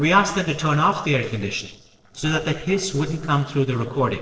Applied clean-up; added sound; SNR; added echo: neural separator model SepFormer DNS4.